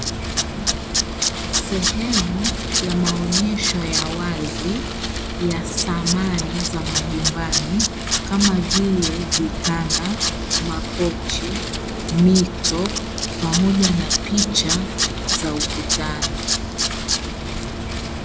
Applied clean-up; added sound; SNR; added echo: none; Tools + Wind; -1 dB; none.